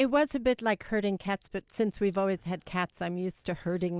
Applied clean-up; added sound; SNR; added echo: none; none; none; none.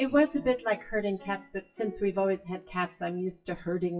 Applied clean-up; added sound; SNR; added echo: classical method WPE with log-MMSE.